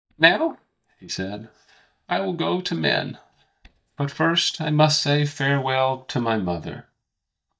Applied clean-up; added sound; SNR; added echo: neural mask model DeepFilterNet 3.